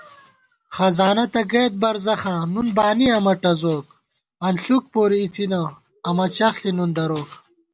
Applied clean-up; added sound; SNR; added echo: none; none; none; none.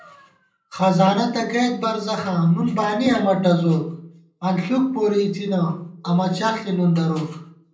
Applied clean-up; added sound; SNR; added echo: none; none; none; reverberation time 0.6 s.